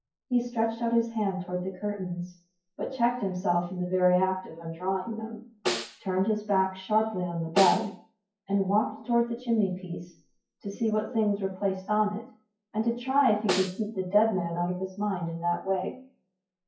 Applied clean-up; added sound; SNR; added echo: classical method WPE with log-MMSE.